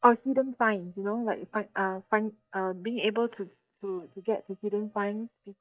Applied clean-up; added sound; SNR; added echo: neural mask model DeepFilterNet 3.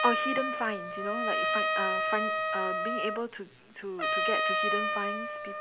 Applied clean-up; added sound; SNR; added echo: none; Trumpet; -4 dB; none.